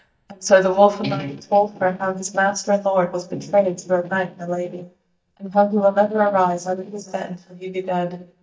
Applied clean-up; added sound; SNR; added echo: neural mask model DeepFilterNet 3.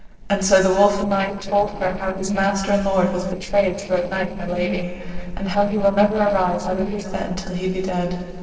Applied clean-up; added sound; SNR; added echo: neural separator model SepFormer DNS4.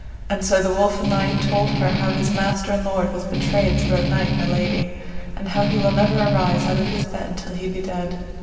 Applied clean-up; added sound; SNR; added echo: none; Strum; -1 dB; reverberation time 2.6 s.